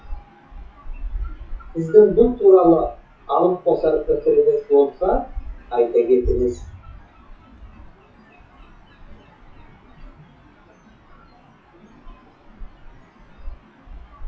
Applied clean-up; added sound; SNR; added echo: classical method WPE with log-MMSE.